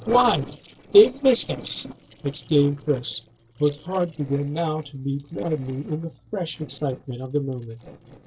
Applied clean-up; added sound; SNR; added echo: neural separator model SepFormer DNS4.